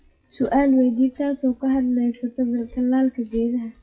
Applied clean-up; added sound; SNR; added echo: classical method WPE with log-MMSE.